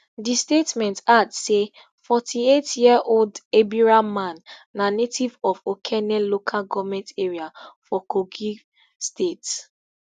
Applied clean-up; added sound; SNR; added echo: none; none; none; none.